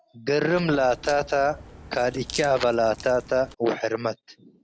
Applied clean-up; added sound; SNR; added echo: none; Crack; 17 dB; none.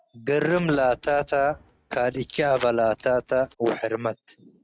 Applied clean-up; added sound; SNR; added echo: neural mask model RNNoise.